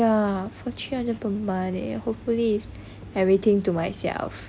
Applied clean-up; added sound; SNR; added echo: none; none; none; none.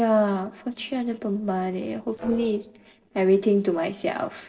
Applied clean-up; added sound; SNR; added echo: neural separator model SepFormer DNS4.